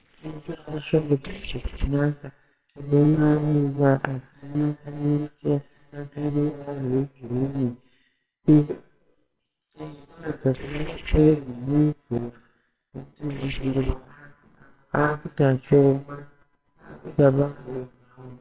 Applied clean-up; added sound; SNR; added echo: neural separator model SepFormer WHAMR!.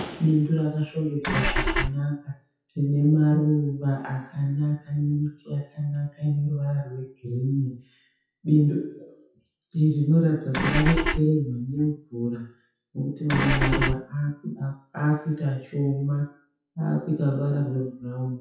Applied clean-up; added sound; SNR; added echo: classical method WPE with log-MMSE.